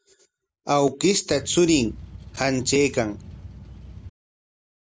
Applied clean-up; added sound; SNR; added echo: none; Boat, Water vehicle; 15 dB; none.